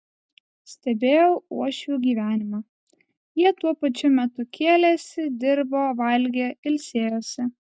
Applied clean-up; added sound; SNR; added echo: none; none; none; none.